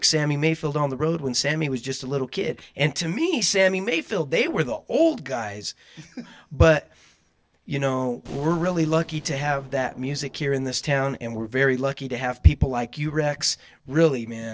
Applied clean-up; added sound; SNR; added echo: neural separator model SepFormer DNS4.